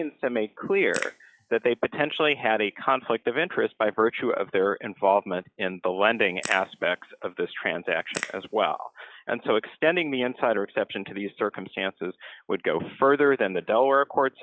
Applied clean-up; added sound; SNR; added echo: classical method log-MMSE.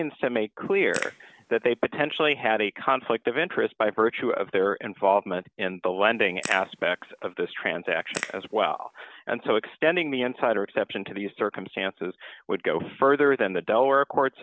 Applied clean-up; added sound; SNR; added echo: none; Crack / Crackle; 14 dB; none.